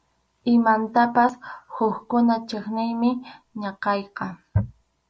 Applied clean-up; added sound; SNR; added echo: none; none; none; none.